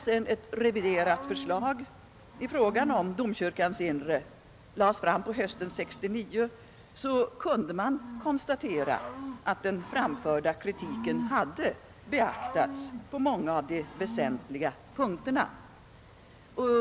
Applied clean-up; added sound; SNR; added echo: none; Cricket / Growling; 13 dB; none.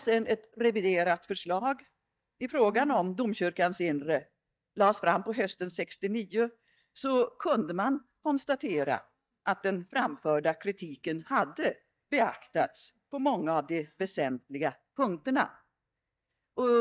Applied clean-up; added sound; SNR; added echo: neural mask model DeepFilterNet 3.